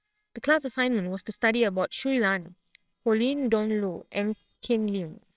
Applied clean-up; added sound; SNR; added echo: neural separator model SepFormer WHAMR!.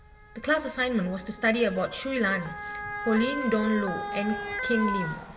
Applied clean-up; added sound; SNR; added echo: none; Motor vehicle (road) / Siren; 7 dB; reverberation time 2.2 s.